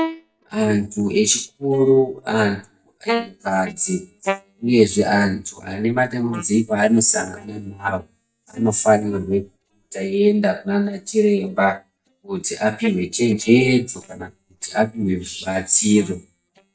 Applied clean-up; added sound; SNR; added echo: neural mask model DeepFilterNet 3.